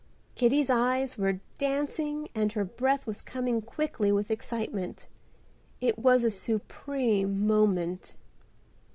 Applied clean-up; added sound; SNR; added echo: none; none; none; none.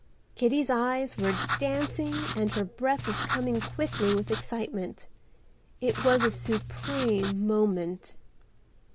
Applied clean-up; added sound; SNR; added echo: none; Writing; 4 dB; none.